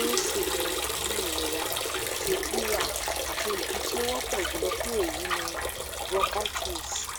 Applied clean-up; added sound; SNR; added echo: none; Bicycle + Liquid; -5 dB; none.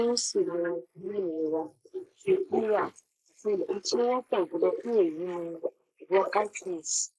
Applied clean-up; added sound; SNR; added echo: neural mask model Resemble Enhance denoiser.